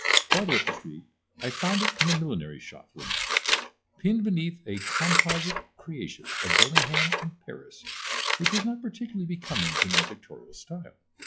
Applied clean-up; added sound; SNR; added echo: classical method log-MMSE.